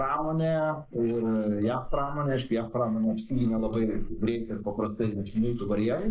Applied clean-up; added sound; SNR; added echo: neural mask model Resemble Enhance denoiser.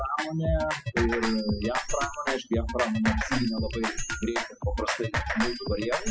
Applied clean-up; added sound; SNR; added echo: classical method spectral subtraction.